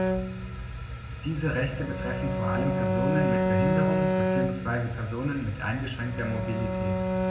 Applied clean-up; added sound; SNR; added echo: none; Bowed string instrument; -1 dB; reverberation time 0.4 s.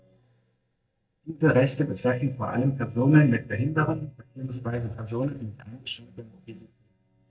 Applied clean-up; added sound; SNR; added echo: neural mask model DeepFilterNet 3.